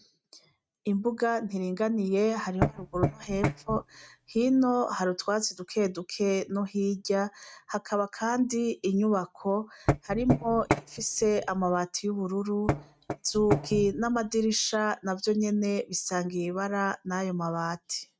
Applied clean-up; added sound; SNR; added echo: neural mask model RNNoise.